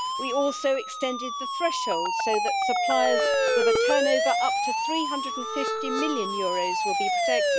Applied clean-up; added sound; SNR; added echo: none; Siren; -3 dB; none.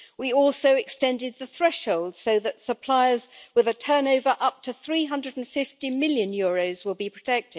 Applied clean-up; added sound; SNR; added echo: none; none; none; none.